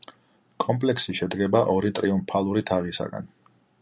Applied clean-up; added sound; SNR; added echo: none; none; none; none.